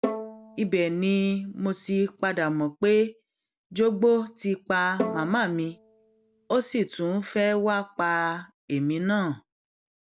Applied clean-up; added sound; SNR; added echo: none; Bowed string instrument; 11 dB; none.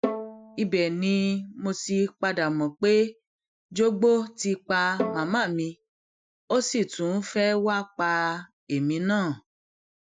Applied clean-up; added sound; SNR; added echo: classical method Wiener filter.